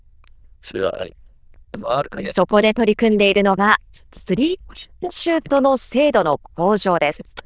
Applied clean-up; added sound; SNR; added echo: neural diffusion model UNIVERSE++.